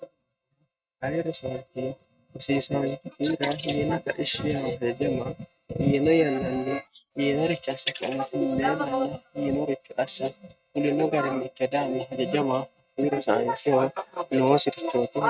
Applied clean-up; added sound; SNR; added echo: neural mask model RNNoise.